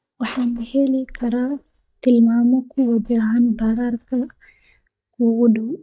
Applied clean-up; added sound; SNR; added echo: neural mask model DeepFilterNet 3.